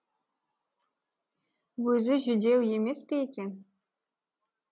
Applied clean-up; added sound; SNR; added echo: none; none; none; none.